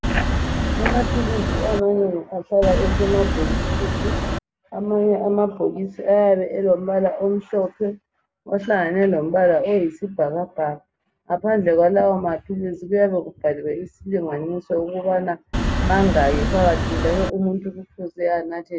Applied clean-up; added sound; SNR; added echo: none; Wind; 0 dB; none.